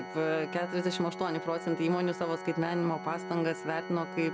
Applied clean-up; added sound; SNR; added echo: none; Organ; 9 dB; none.